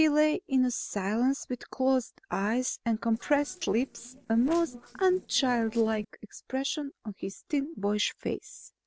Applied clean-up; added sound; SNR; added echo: neural separator model SepFormer DNS4.